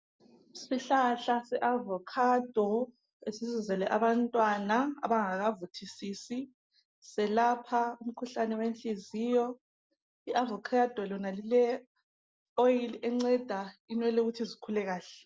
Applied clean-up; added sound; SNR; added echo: none; none; none; none.